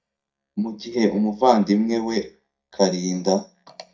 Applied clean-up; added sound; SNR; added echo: neural mask model DeepFilterNet 3.